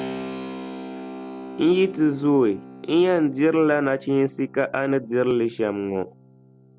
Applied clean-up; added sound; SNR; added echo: none; Keyboard (musical); 15 dB; none.